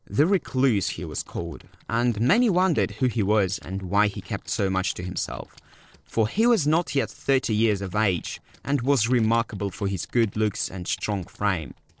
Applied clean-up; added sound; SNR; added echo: neural separator model SepFormer DNS4.